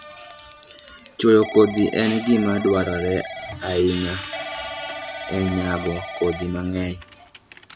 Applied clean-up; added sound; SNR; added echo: none; Telephone / Typing + Screech; 11 dB; none.